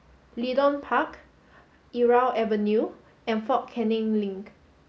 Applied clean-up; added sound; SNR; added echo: none; none; none; none.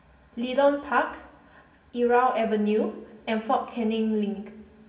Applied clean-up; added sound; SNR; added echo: none; none; none; reverberation time 1.0 s.